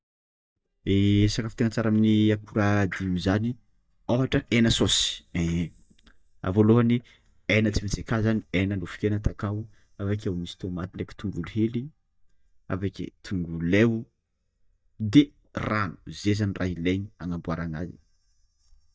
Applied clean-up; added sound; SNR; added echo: neural mask model DeepFilterNet 3.